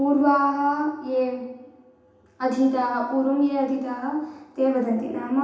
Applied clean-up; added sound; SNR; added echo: none; none; none; reverberation time 0.9 s.